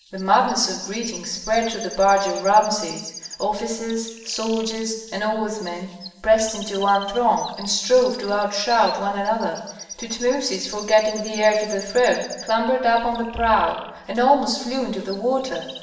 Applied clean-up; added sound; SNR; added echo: none; Chirp, tweet; 17 dB; reverberation time 0.9 s.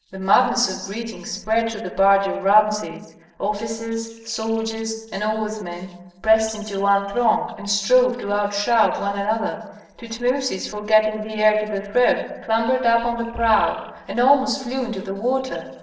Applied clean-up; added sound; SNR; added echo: neural separator model SepFormer DNS4.